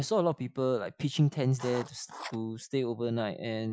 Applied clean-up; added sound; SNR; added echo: classical method Wiener filter.